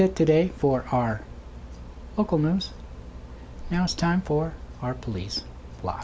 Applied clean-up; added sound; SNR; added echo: none; none; none; none.